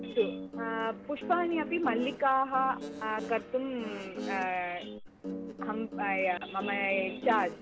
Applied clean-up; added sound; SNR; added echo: none; Guitar; 8 dB; none.